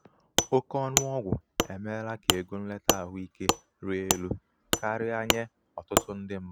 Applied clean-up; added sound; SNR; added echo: none; Wood; -2 dB; none.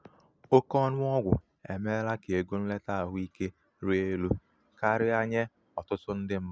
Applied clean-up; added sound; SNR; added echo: none; none; none; none.